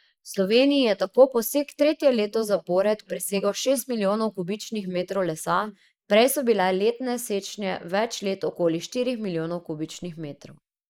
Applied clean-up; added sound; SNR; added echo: neural mask model Resemble Enhance denoiser.